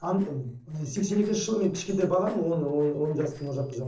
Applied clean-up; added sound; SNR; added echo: neural separator model SepFormer DNS4.